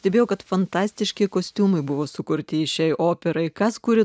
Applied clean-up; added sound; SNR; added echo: none; none; none; none.